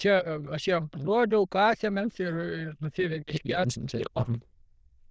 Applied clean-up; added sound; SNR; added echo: neural diffusion model UNIVERSE++.